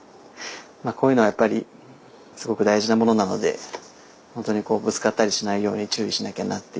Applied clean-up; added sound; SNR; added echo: none; none; none; none.